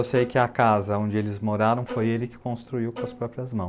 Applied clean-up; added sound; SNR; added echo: none; Bowed string instrument; 14 dB; none.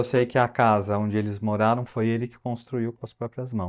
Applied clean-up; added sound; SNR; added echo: neural mask model DeepFilterNet 3.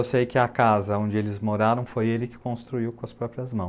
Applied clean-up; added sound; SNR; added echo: none; none; none; none.